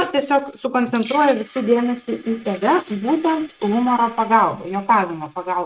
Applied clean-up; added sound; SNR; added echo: neural mask model RNNoise.